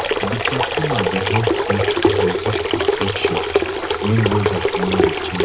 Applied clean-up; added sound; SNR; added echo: none; Sink (filling or washing) / Water tap, faucet; -5 dB; none.